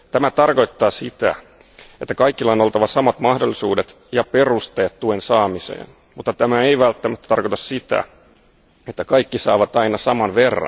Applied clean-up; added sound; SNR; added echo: none; none; none; none.